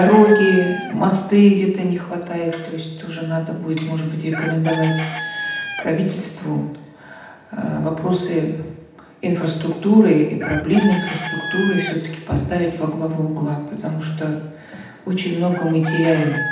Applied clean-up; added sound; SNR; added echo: none; Chicken, rooster; 13 dB; reverberation time 0.8 s.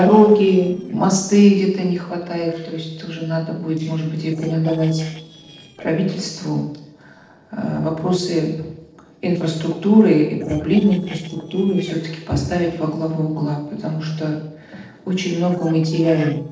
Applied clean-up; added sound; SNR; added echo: neural separator model SepFormer DNS4.